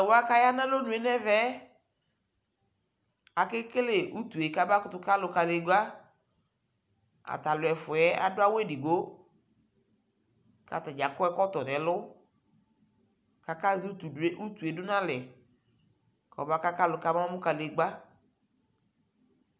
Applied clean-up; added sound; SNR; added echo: none; none; none; none.